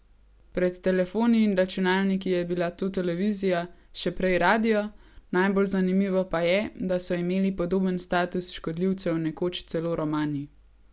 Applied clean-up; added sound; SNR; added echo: none; none; none; none.